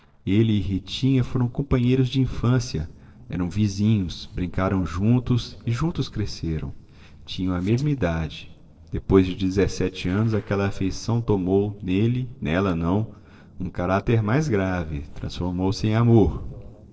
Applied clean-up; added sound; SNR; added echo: neural separator model SepFormer DNS4.